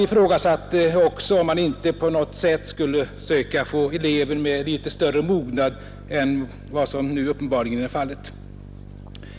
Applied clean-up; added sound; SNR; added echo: none; none; none; none.